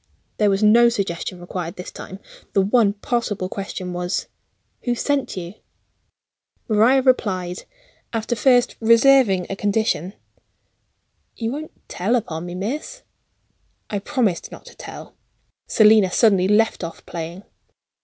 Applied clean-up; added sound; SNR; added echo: none; none; none; none.